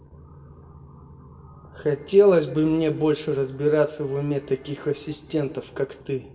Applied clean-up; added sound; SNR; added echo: none; none; none; reverberation time 0.8 s.